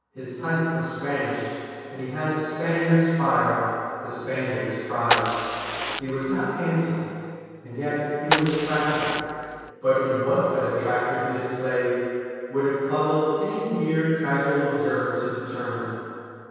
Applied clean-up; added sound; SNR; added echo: none; Fire; 2 dB; reverberation time 2.2 s.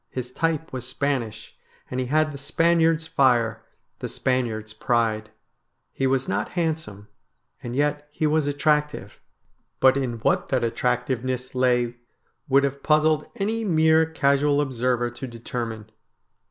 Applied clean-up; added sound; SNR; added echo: none; none; none; none.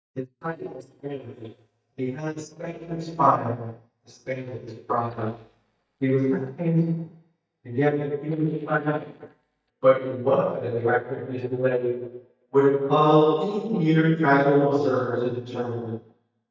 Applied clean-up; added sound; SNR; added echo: neural mask model DeepFilterNet 3.